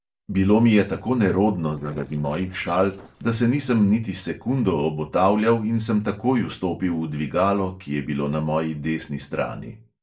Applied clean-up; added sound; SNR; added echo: neural separator model SepFormer DNS4.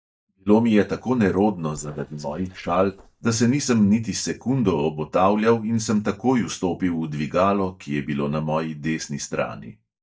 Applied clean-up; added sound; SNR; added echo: neural mask model DeepFilterNet 3.